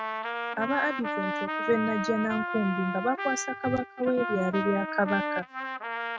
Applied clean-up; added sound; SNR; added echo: neural mask model RNNoise.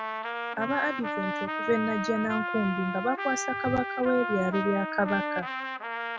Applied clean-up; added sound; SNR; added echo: none; Trumpet; 3 dB; none.